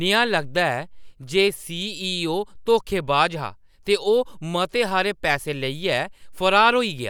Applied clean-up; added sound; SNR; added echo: none; none; none; none.